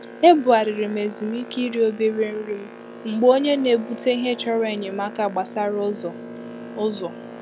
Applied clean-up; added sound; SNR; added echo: none; Boat, Water vehicle; 15 dB; none.